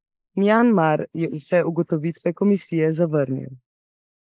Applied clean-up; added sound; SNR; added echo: neural mask model Resemble Enhance denoiser.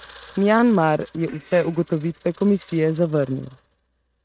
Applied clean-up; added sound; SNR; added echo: neural mask model RNNoise.